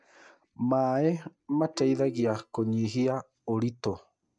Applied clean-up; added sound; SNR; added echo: neural mask model DeepFilterNet 3.